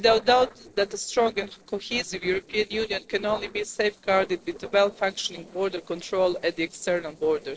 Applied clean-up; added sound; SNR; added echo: neural separator model SepFormer DNS4.